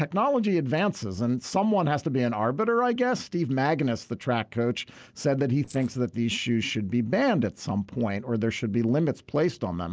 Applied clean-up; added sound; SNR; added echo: neural separator model SepFormer DNS4.